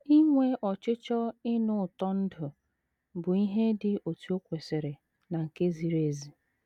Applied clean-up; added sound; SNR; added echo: none; none; none; none.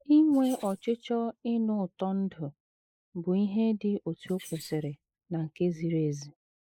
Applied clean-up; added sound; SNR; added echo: neural mask model Resemble Enhance denoiser.